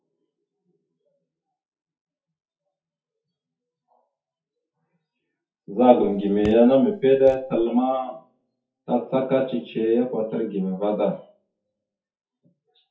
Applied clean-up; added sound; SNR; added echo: classical method WPE with log-MMSE.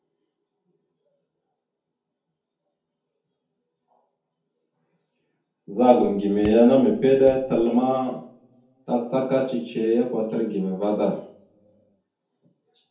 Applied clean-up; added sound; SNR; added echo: none; Raindrop / Drip; 16 dB; reverberation time 0.6 s.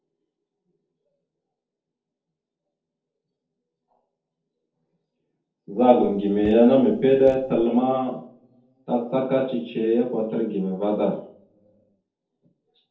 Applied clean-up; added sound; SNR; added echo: neural separator model SepFormer DNS4.